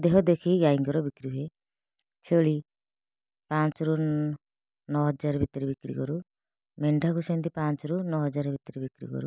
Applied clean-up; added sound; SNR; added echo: none; none; none; none.